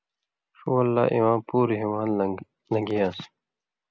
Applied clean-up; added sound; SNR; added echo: none; none; none; none.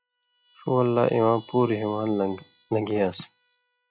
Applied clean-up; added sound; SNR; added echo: classical method log-MMSE.